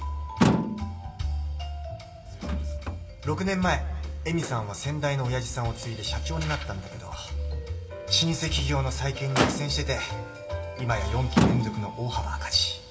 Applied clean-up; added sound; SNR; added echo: none; Motor vehicle (road); 4 dB; reverberation time 2.1 s.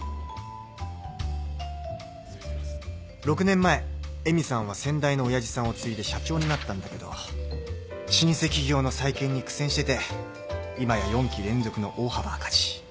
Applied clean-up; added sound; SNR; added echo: none; none; none; none.